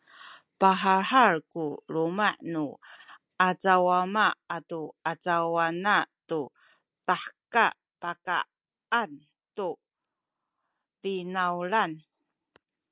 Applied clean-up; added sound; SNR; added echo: none; none; none; none.